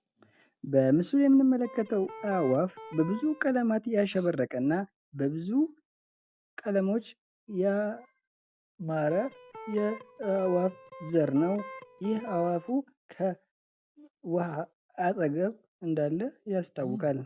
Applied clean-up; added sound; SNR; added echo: none; Electric guitar; 15 dB; none.